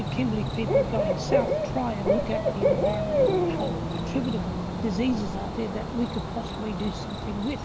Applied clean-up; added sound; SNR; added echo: none; Cricket / Bird; -4 dB; none.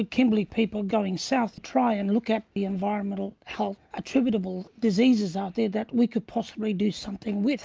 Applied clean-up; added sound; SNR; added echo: none; none; none; none.